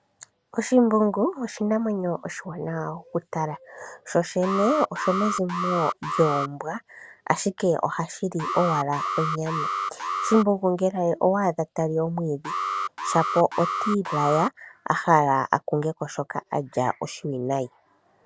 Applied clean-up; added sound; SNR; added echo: none; Alarm; 5 dB; none.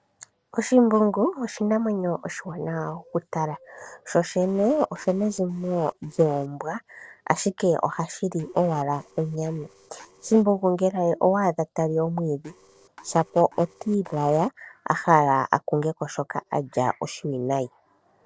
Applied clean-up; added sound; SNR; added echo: neural separator model SepFormer DNS4.